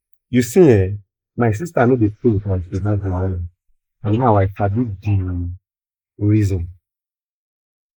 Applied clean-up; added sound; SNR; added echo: neural mask model Resemble Enhance denoiser.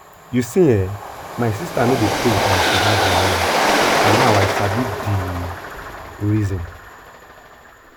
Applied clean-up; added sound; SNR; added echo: none; Train; 0 dB; none.